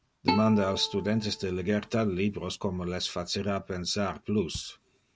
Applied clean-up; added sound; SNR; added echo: none; Bowed string instrument; 7 dB; none.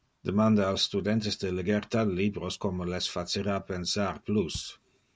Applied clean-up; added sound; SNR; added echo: none; none; none; none.